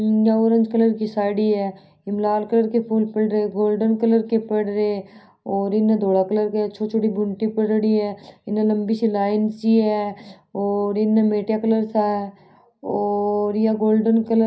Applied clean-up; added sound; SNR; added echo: none; none; none; reverberation time 0.5 s.